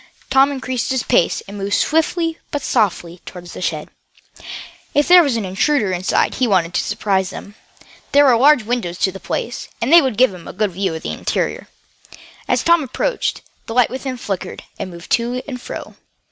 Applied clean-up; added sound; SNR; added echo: none; none; none; none.